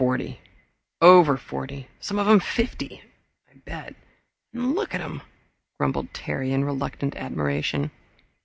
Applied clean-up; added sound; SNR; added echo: none; none; none; none.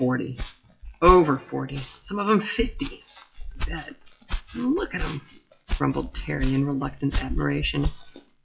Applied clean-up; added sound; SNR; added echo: classical method WPE with log-MMSE.